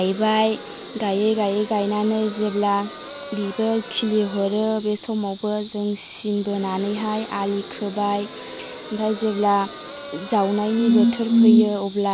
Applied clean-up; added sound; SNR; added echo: none; Crowd; 16 dB; none.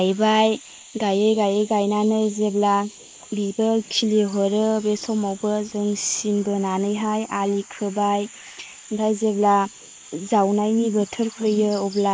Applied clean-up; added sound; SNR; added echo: neural mask model Resemble Enhance denoiser.